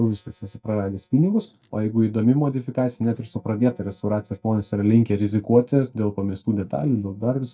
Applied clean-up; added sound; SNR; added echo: neural mask model DeepFilterNet 3.